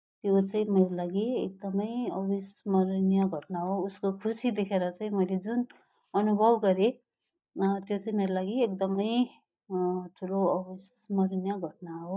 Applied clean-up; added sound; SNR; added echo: neural mask model DeepFilterNet 3.